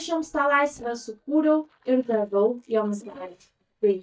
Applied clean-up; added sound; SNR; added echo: neural mask model DeepFilterNet 3.